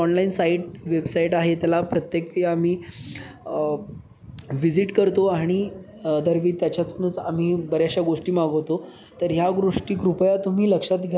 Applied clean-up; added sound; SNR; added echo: none; none; none; none.